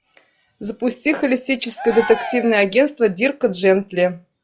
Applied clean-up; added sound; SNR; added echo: classical method log-MMSE.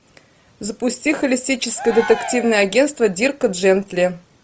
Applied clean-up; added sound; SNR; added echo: none; Cheering; 13 dB; none.